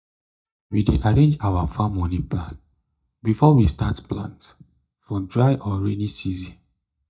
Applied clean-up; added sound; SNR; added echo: neural mask model DeepFilterNet 3.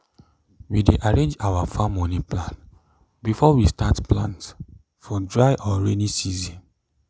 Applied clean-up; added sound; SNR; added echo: none; none; none; none.